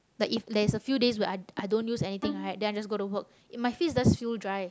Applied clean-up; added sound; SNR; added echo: none; Bowed string instrument; 9 dB; none.